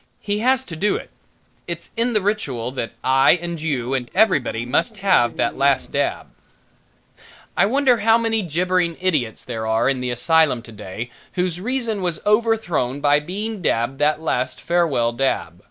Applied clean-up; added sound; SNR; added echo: neural separator model SepFormer DNS4.